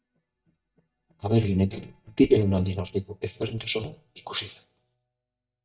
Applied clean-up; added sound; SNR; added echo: neural mask model DeepFilterNet 3.